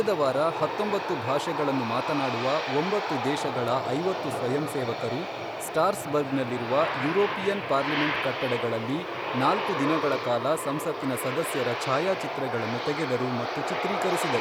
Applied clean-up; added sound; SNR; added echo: none; Aircraft; 3 dB; none.